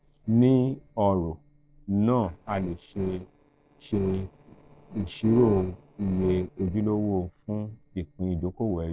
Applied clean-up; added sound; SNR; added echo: neural separator model SepFormer DNS4.